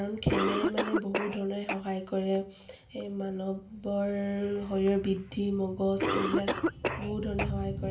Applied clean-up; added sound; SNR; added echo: none; Cough; 4 dB; reverberation time 0.3 s.